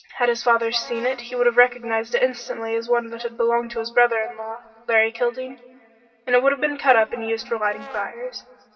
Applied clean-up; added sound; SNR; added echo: none; Brass instrument; 19 dB; reverberation time 2.9 s.